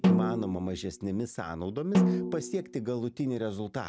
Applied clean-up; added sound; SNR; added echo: none; Snare drum; -2 dB; none.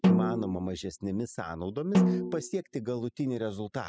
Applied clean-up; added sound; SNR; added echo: classical method spectral subtraction.